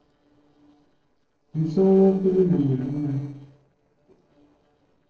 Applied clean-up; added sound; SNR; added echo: neural separator model SepFormer DNS4.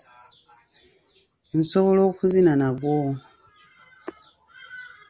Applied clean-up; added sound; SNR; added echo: none; none; none; none.